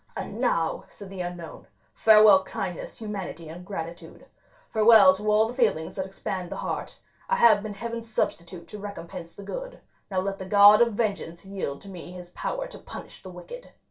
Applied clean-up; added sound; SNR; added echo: none; none; none; reverberation time 0.2 s.